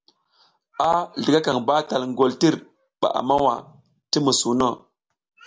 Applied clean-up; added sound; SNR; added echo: none; none; none; none.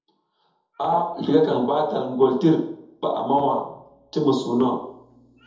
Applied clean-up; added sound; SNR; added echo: none; none; none; reverberation time 0.7 s.